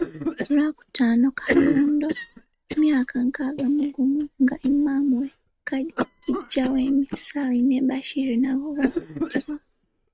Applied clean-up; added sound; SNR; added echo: neural mask model RNNoise.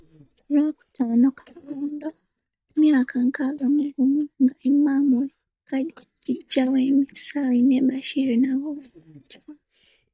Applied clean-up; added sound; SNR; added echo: neural mask model DeepFilterNet 3.